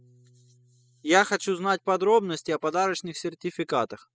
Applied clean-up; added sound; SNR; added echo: classical method spectral subtraction.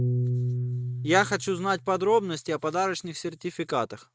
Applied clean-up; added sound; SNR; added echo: neural mask model RNNoise.